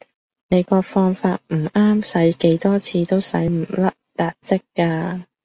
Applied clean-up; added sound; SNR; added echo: none; none; none; none.